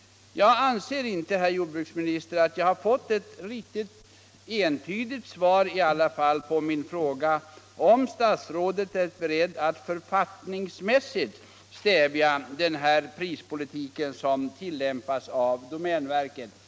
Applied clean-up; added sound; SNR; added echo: none; none; none; none.